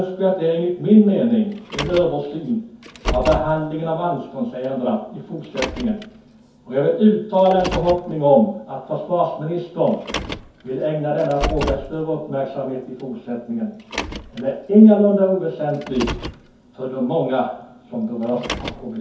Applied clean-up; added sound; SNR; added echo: none; Car; 12 dB; reverberation time 0.6 s.